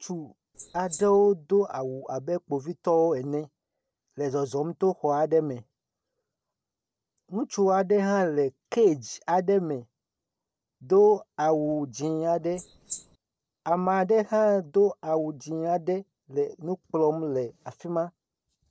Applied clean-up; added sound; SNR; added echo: neural separator model SepFormer DNS4.